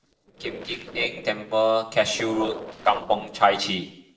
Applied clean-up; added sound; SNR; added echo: neural separator model SepFormer DNS4.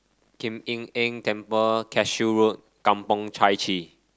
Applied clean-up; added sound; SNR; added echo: none; none; none; none.